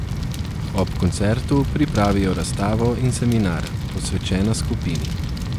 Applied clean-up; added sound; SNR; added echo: none; Fire; 3 dB; none.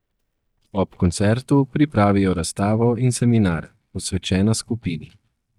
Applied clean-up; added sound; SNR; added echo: neural mask model DeepFilterNet 3.